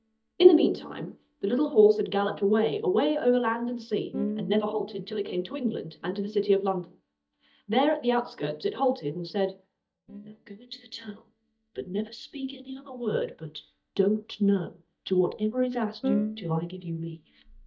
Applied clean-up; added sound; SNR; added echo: neural mask model DeepFilterNet 3.